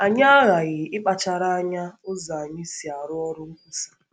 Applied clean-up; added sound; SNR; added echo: none; none; none; none.